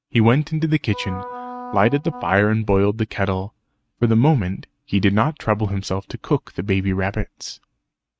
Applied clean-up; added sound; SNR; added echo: neural mask model RNNoise.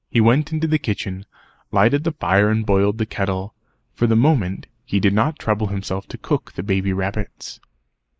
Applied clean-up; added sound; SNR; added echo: neural mask model Resemble Enhance denoiser.